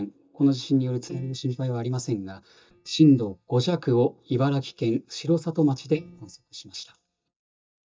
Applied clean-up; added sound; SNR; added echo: neural mask model DeepFilterNet 3.